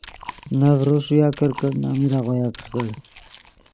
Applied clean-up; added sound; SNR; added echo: none; Chewing, mastication; 19 dB; none.